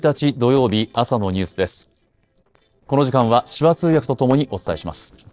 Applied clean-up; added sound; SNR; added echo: neural separator model SepFormer DNS4.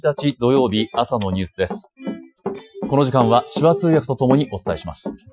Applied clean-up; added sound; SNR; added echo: classical method Wiener filter.